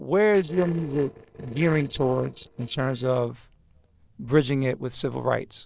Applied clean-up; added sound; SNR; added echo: neural separator model SepFormer DNS4.